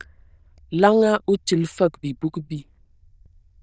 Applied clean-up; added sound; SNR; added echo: neural diffusion model UNIVERSE++.